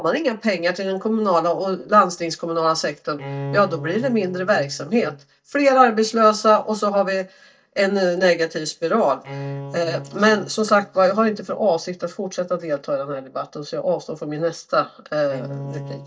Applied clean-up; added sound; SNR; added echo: neural mask model DeepFilterNet 3.